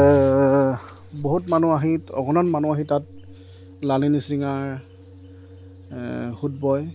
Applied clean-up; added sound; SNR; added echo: none; Organ; 17 dB; none.